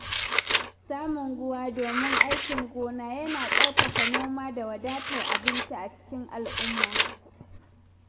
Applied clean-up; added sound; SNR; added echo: none; Scissors; -5 dB; reverberation time 1.3 s.